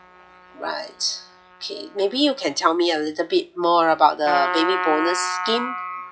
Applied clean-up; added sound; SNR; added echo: classical method log-MMSE.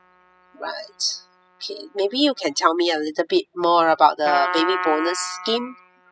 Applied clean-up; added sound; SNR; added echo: classical method spectral subtraction.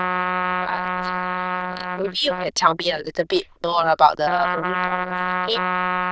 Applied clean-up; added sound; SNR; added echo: neural diffusion model UNIVERSE++.